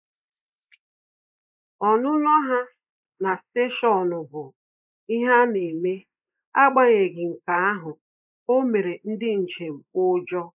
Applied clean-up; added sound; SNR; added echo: neural mask model Resemble Enhance denoiser.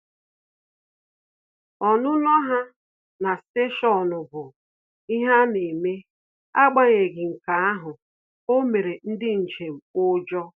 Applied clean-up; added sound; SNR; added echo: none; none; none; none.